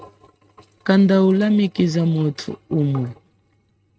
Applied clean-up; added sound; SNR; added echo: neural mask model RNNoise.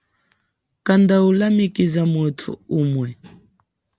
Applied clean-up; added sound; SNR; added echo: none; none; none; none.